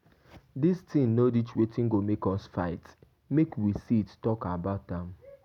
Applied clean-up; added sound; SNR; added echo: none; none; none; none.